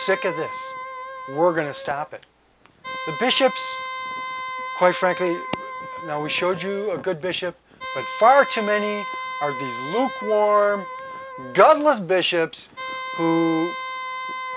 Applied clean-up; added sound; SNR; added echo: none; Wind instrument, woodwind instrument; 9 dB; none.